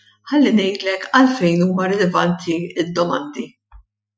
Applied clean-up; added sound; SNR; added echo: classical method Wiener filter.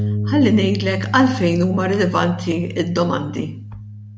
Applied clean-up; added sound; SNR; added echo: none; Bass guitar; 7 dB; none.